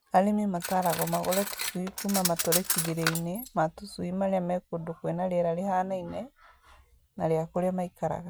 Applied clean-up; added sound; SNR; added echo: none; Cutlery, silverware; 4 dB; none.